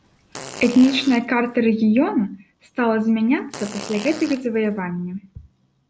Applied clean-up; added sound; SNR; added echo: none; Fart; 15 dB; none.